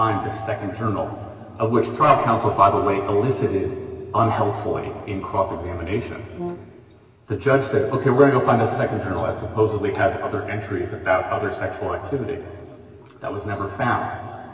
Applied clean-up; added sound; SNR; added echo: none; Brass instrument; 14 dB; reverberation time 2.6 s.